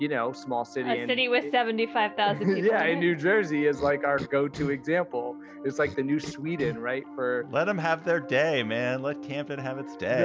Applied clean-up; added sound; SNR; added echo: none; Cough + Piano; 13 dB; none.